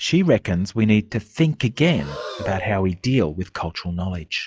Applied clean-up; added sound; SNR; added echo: classical method log-MMSE.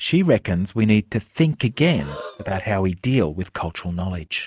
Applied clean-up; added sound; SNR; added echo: neural mask model RNNoise.